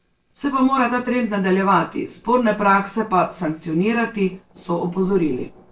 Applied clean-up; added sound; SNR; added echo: neural separator model SepFormer DNS4.